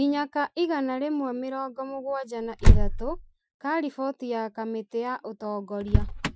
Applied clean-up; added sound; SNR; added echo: classical method Wiener filter.